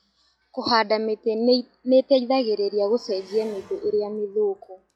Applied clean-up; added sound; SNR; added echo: classical method log-MMSE.